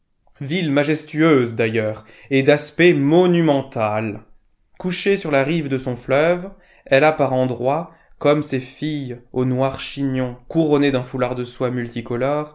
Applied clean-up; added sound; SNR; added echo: none; none; none; none.